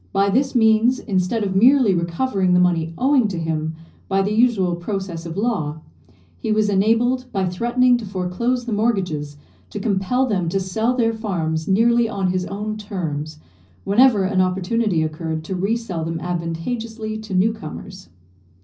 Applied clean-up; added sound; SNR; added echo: none; none; none; reverberation time 0.5 s.